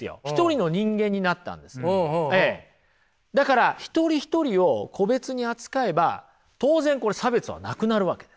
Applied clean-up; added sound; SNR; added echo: none; none; none; none.